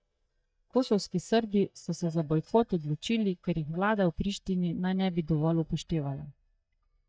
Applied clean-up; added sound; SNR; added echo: neural mask model DeepFilterNet 3.